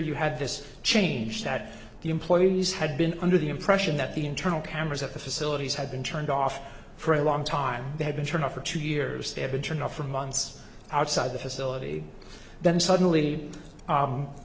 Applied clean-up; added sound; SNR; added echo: none; none; none; none.